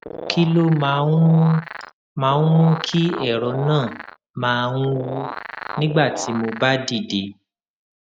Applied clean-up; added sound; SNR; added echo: neural mask model RNNoise.